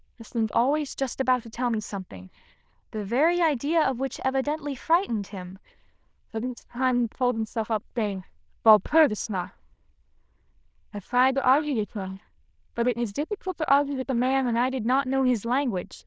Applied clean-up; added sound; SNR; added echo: neural diffusion model UNIVERSE++.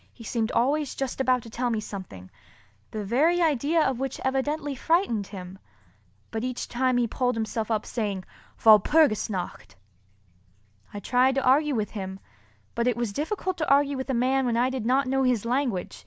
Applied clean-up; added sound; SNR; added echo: none; none; none; none.